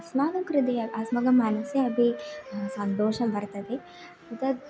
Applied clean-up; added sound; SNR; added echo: none; Wind instrument, woodwind instrument; 15 dB; none.